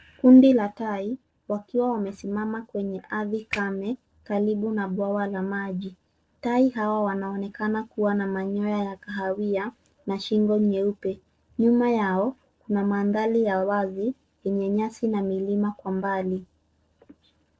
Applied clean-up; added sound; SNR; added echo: neural separator model SepFormer DNS4.